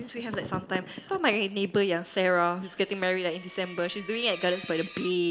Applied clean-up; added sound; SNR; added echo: none; Screech; 16 dB; reverberation time 0.7 s.